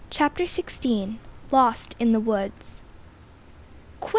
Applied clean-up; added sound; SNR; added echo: none; Car; 19 dB; none.